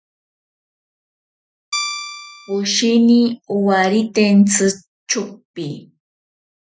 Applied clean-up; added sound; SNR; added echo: classical method Wiener filter.